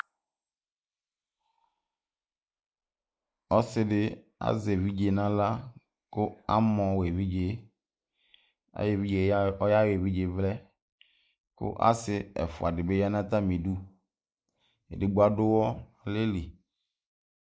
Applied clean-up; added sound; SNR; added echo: neural mask model Resemble Enhance denoiser.